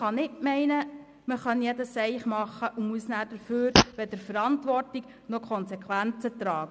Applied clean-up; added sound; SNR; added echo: none; Fart; -2 dB; none.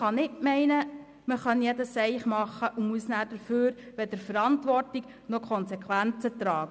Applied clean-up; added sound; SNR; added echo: none; none; none; none.